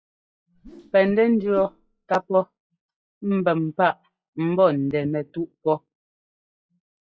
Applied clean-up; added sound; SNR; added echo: classical method log-MMSE.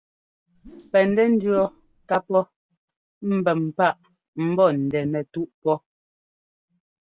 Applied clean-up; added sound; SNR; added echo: none; Whoosh, swoosh, swish; 18 dB; none.